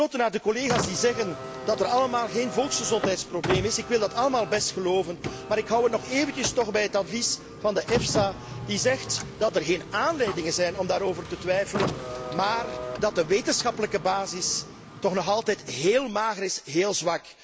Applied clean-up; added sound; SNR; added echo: none; Car; 9 dB; none.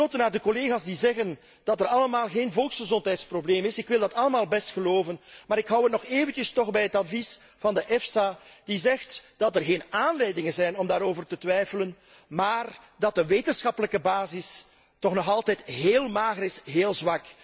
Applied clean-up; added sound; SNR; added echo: none; none; none; none.